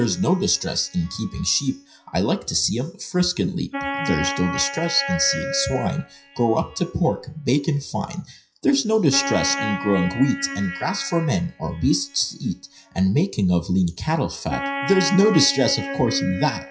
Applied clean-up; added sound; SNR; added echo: classical method WPE with log-MMSE.